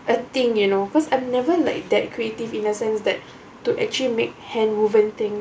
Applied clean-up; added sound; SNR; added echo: none; none; none; none.